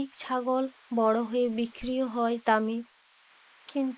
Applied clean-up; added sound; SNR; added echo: neural mask model Resemble Enhance denoiser.